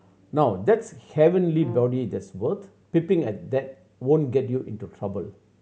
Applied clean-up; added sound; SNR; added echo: none; Brass instrument; 18 dB; none.